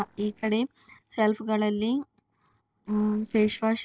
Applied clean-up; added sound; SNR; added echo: neural separator model SepFormer DNS4.